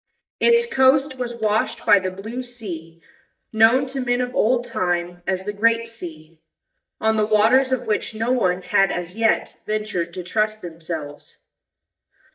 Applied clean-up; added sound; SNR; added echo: neural mask model DeepFilterNet 3.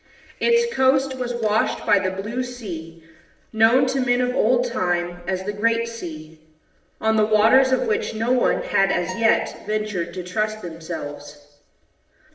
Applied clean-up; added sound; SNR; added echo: none; Acoustic guitar; 19 dB; reverberation time 0.9 s.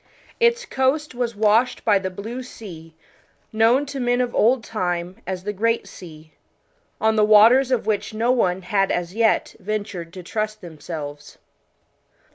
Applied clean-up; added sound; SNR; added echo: none; none; none; none.